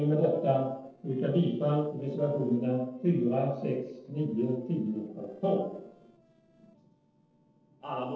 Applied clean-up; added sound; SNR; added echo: neural separator model SepFormer DNS4.